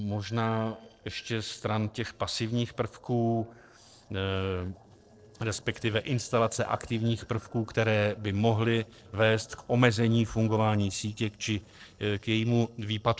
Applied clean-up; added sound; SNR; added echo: neural separator model SepFormer DNS4.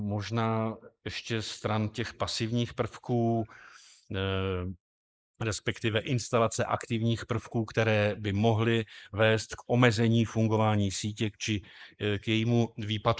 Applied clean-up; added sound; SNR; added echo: neural mask model Resemble Enhance denoiser.